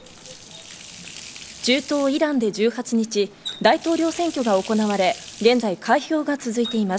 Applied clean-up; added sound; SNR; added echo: none; Water tap, faucet; 18 dB; none.